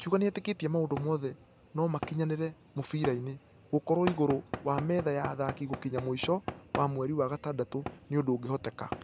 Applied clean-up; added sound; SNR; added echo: none; Knock / Wood; 11 dB; none.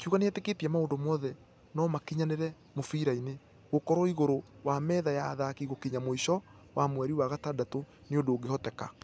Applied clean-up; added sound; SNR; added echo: none; none; none; none.